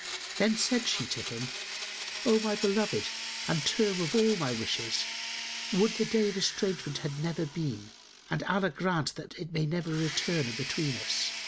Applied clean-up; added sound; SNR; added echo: none; Domestic sounds, home sounds; 7 dB; none.